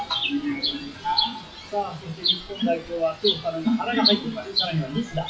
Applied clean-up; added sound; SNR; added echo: classical method WPE with log-MMSE.